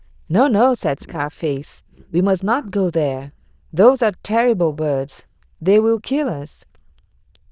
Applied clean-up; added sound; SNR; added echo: neural diffusion model UNIVERSE++.